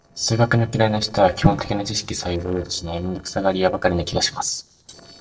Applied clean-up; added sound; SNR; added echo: neural separator model SepFormer DNS4.